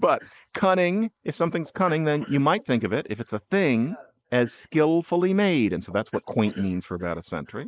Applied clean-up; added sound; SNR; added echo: neural mask model Resemble Enhance denoiser.